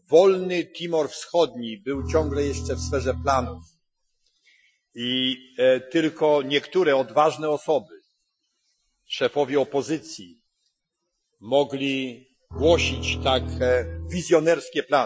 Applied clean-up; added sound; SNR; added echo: classical method Wiener filter.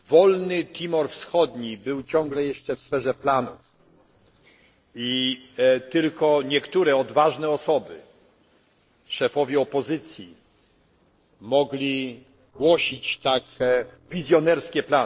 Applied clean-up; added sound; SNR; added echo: neural separator model SepFormer DNS4.